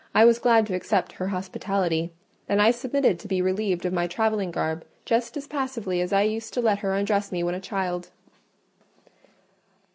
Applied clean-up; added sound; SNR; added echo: none; none; none; none.